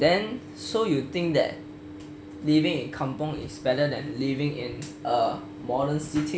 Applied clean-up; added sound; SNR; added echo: none; none; none; none.